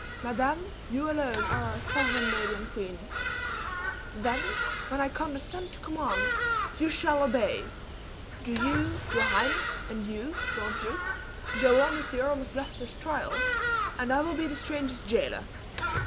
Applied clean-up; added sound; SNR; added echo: none; Bird vocalization, bird call, bird song; 1 dB; none.